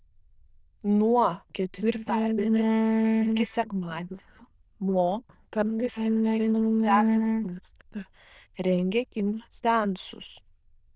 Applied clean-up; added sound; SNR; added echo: neural diffusion model UNIVERSE++.